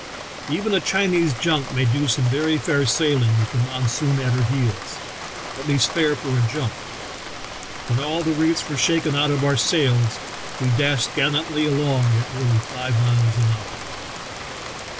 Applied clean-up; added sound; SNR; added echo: none; Rain; 11 dB; none.